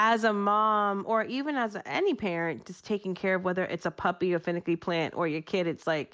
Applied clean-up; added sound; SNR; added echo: none; none; none; none.